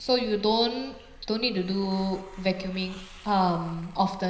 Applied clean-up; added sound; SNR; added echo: none; Hiss; 20 dB; reverberation time 0.9 s.